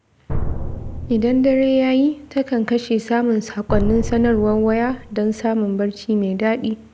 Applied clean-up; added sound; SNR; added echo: none; Drum; 9 dB; none.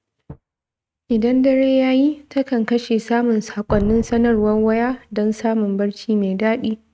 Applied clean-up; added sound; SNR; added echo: neural mask model RNNoise.